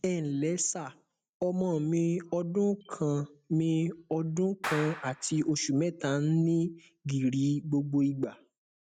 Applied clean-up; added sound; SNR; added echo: neural mask model RNNoise.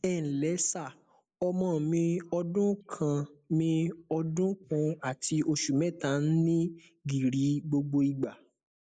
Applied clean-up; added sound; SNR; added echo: neural mask model Resemble Enhance denoiser.